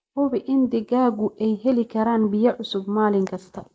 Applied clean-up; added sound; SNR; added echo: neural mask model Resemble Enhance denoiser.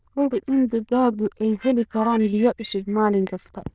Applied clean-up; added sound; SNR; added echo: neural diffusion model UNIVERSE++.